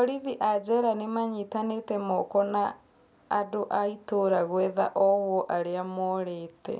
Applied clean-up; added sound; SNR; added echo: none; none; none; none.